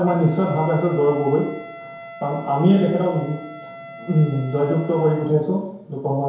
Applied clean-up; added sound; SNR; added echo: none; Wind instrument, woodwind instrument; 18 dB; reverberation time 1.0 s.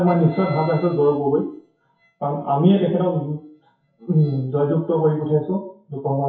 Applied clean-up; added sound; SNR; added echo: classical method WPE with log-MMSE.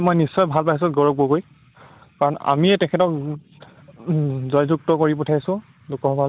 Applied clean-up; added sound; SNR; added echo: none; none; none; none.